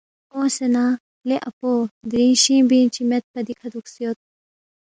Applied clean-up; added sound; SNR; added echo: none; none; none; none.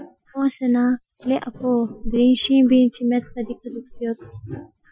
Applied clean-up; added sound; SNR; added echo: classical method Wiener filter.